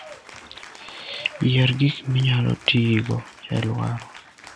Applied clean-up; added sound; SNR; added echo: none; Applause / Cheering; 20 dB; none.